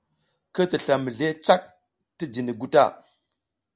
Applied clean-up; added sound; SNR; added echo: none; none; none; none.